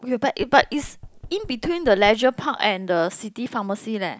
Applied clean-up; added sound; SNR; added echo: none; Knock; 19 dB; none.